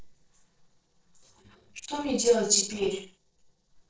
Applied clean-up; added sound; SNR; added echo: neural separator model SepFormer DNS4.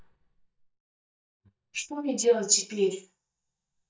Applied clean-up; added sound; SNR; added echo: neural mask model DeepFilterNet 3.